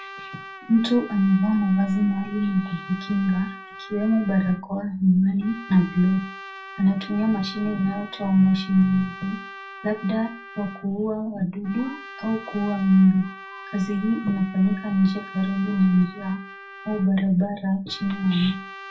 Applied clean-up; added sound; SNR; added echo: none; Trumpet; 17 dB; reverberation time 0.2 s.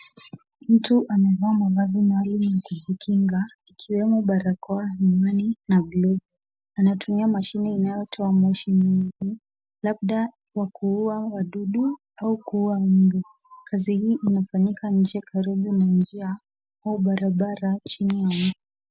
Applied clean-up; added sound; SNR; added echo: none; none; none; none.